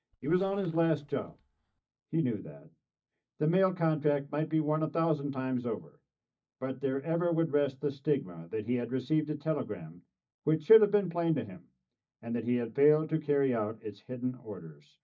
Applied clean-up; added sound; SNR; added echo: neural mask model DeepFilterNet 3.